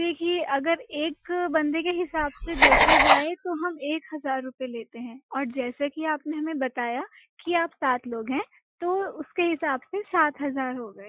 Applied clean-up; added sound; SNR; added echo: classical method Wiener filter.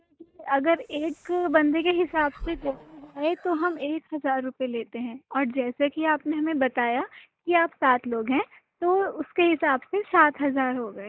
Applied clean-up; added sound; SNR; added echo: neural mask model DeepFilterNet 3.